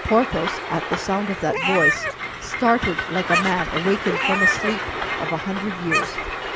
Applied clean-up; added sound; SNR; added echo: none; Meow + Train; 0 dB; none.